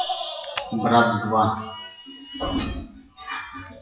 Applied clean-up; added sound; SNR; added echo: classical method WPE with log-MMSE.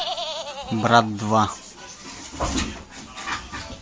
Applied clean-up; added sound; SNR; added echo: none; none; none; none.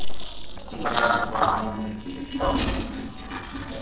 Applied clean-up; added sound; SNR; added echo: neural separator model SepFormer DNS4.